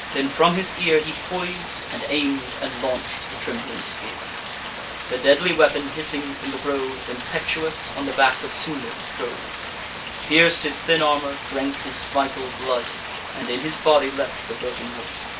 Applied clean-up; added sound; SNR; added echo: none; Rain; 8 dB; reverberation time 0.2 s.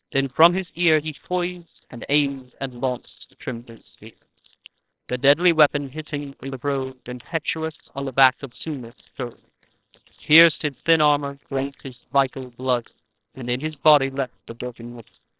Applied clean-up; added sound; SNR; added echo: neural separator model SepFormer WHAMR!.